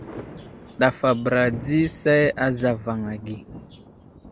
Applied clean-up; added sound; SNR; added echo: none; Thunder; 16 dB; none.